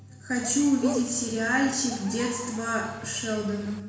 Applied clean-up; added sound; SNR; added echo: none; Bird; 13 dB; reverberation time 1.0 s.